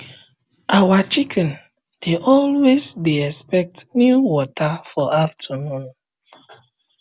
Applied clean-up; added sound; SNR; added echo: none; none; none; none.